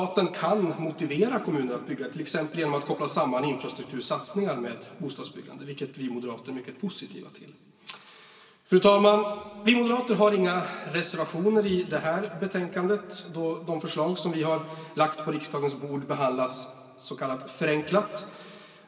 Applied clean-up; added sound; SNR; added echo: none; none; none; reverberation time 2.5 s.